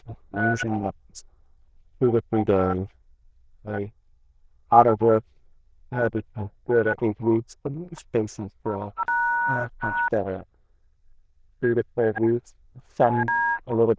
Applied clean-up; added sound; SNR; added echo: neural diffusion model UNIVERSE++.